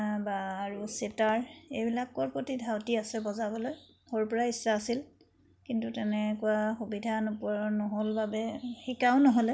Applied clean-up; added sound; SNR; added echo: none; none; none; none.